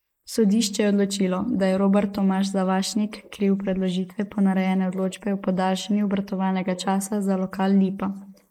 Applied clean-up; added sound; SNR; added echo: neural mask model Resemble Enhance denoiser.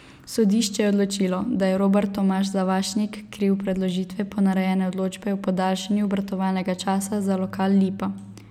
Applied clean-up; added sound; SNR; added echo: none; none; none; none.